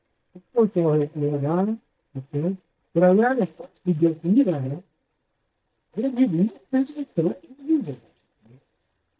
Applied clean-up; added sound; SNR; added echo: neural mask model DeepFilterNet 3.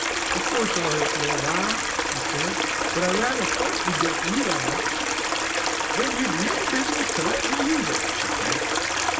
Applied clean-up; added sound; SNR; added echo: none; Stream; -5 dB; reverberation time 0.9 s.